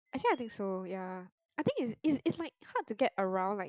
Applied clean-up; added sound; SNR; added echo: classical method Wiener filter.